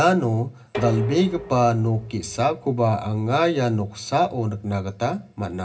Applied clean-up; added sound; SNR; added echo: none; Dishes, pots, and pans; 13 dB; reverberation time 0.4 s.